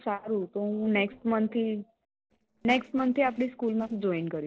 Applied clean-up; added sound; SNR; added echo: neural separator model SepFormer DNS4.